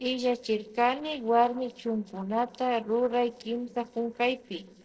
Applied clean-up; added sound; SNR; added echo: neural separator model SepFormer DNS4.